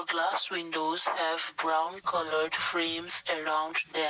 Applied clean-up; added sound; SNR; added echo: none; Guitar; 15 dB; none.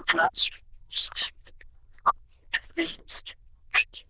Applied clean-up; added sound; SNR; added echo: neural diffusion model UNIVERSE++.